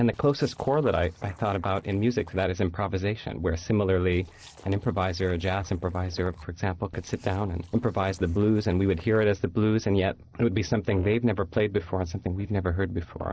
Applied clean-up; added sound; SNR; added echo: neural separator model SepFormer DNS4.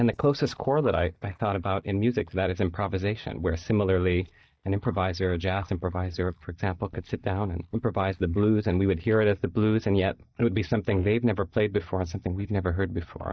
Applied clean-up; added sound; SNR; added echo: neural mask model DeepFilterNet 3.